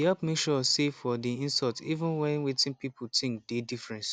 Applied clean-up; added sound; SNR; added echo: none; none; none; none.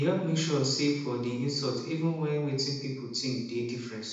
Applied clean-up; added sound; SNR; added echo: none; none; none; reverberation time 0.9 s.